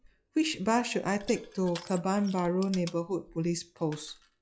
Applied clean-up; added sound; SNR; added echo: classical method log-MMSE.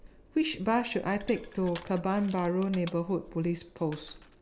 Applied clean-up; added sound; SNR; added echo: none; Crushing; 18 dB; none.